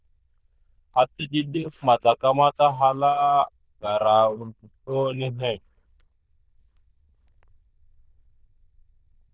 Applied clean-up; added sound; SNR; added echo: neural diffusion model UNIVERSE++.